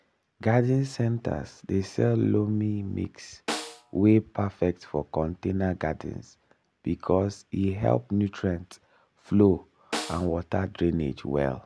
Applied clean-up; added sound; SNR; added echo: none; Snare drum; 12 dB; none.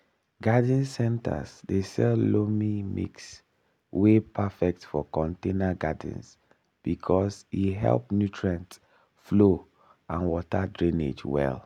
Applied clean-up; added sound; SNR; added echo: none; none; none; none.